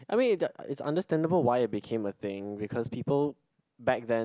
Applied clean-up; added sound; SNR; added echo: none; none; none; none.